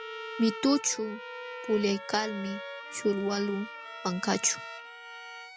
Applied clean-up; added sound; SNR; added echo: none; Trumpet + Bowed string instrument; 10 dB; none.